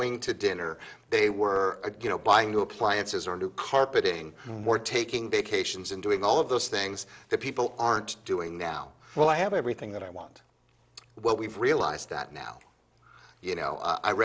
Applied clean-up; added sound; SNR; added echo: none; none; none; none.